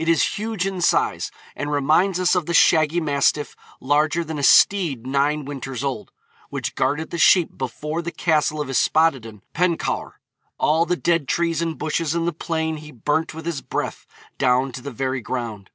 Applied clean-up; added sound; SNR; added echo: none; none; none; none.